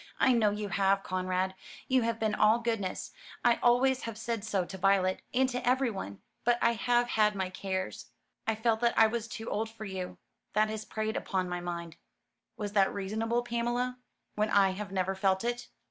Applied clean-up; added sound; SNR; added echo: none; none; none; none.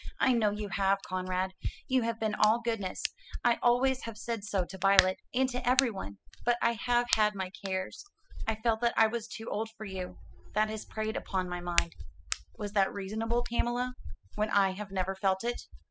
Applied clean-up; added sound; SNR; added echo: classical method spectral subtraction.